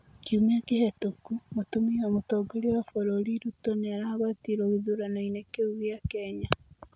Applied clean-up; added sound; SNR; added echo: none; none; none; none.